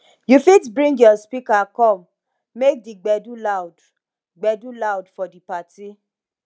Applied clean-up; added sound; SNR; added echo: none; none; none; none.